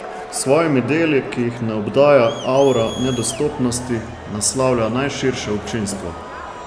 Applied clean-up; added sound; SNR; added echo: none; Crowd; 13 dB; none.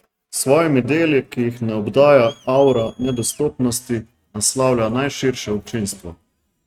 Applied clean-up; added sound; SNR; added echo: neural mask model RNNoise.